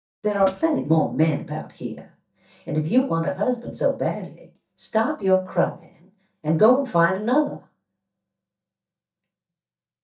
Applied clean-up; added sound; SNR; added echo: neural mask model DeepFilterNet 3.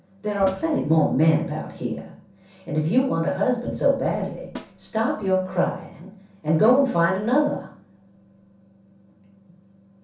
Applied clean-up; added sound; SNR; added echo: none; Snare drum; 19 dB; reverberation time 0.6 s.